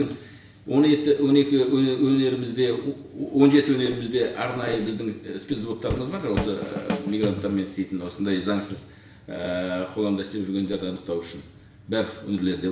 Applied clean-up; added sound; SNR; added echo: none; Drum kit; 6 dB; reverberation time 0.8 s.